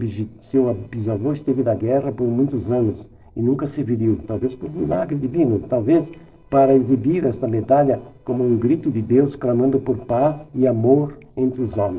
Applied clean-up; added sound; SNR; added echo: neural separator model SepFormer DNS4.